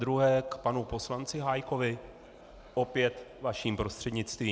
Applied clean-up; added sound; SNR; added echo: none; none; none; none.